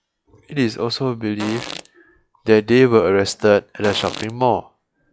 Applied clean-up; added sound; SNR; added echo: classical method log-MMSE.